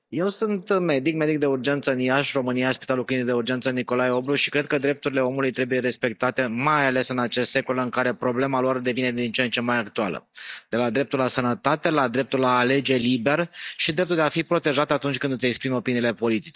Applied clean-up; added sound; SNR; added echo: neural mask model DeepFilterNet 3.